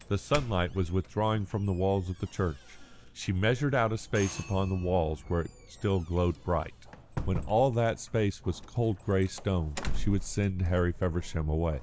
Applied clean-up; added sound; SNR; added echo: none; Doorbell; 10 dB; none.